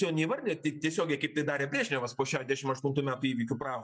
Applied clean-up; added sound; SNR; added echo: neural mask model DeepFilterNet 3.